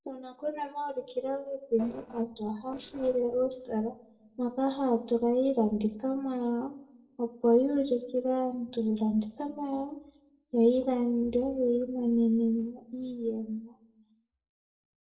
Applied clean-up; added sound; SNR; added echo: neural separator model SepFormer DNS4.